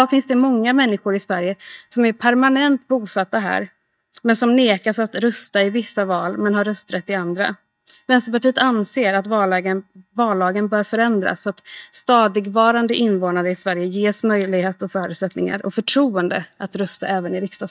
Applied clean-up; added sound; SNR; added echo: neural mask model DeepFilterNet 3.